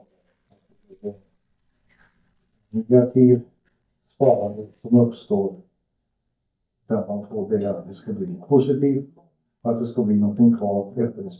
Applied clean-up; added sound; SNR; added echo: neural mask model DeepFilterNet 3.